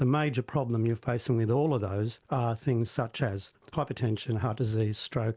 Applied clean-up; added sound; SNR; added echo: none; none; none; none.